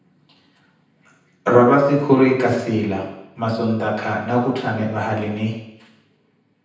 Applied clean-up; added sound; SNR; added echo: none; none; none; reverberation time 0.9 s.